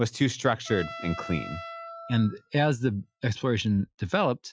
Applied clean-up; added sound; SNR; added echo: classical method Wiener filter.